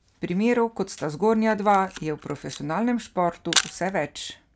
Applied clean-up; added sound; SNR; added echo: none; Camera; 8 dB; none.